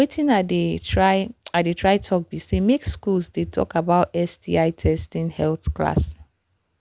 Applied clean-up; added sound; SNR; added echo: none; none; none; none.